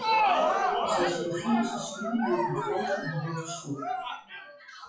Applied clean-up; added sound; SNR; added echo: classical method WPE with log-MMSE.